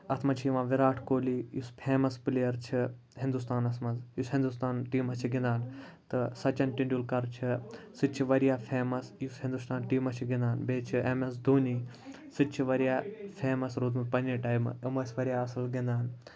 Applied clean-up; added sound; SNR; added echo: none; none; none; none.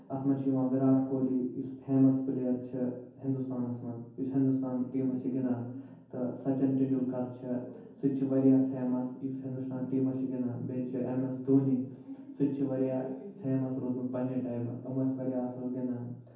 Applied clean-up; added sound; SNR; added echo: none; none; none; reverberation time 0.9 s.